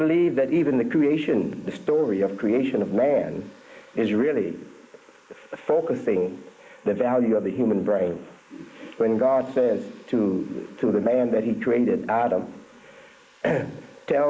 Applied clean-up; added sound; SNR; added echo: neural mask model Resemble Enhance denoiser.